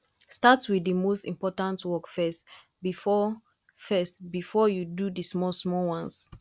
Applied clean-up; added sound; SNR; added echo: none; none; none; none.